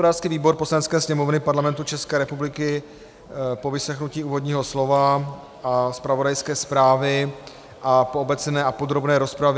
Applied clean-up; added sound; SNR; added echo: none; none; none; none.